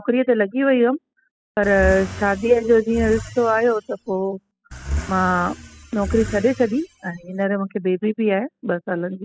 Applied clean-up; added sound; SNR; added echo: classical method spectral subtraction.